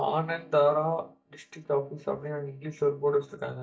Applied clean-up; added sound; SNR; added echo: neural mask model DeepFilterNet 3.